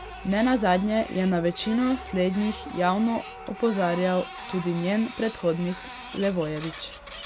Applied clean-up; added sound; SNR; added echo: none; Printer; 14 dB; none.